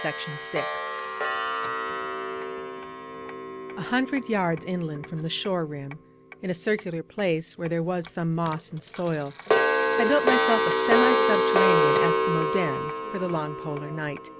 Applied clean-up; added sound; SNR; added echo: none; Clock; -2 dB; none.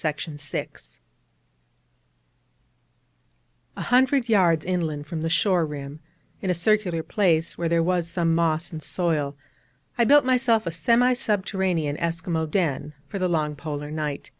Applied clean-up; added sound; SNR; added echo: none; none; none; none.